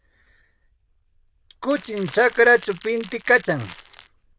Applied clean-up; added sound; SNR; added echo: neural diffusion model UNIVERSE++.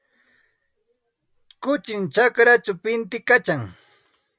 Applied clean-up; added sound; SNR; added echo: none; none; none; none.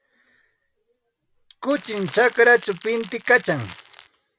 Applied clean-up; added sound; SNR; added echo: none; Crackle; 17 dB; none.